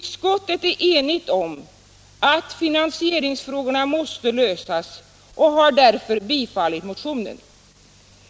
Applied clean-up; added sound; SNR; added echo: none; none; none; none.